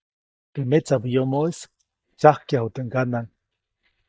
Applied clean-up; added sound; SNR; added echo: neural mask model DeepFilterNet 3.